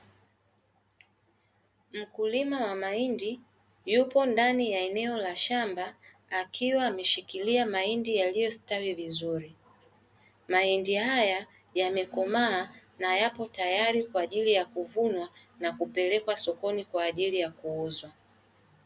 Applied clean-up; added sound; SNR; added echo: none; none; none; none.